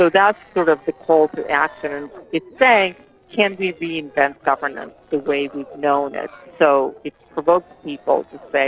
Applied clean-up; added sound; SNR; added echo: neural separator model SepFormer DNS4.